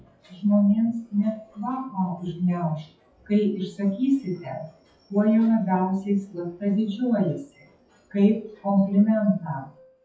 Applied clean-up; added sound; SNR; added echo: classical method WPE with log-MMSE.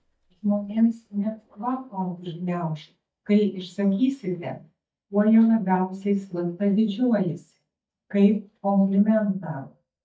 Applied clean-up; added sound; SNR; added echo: neural mask model DeepFilterNet 3.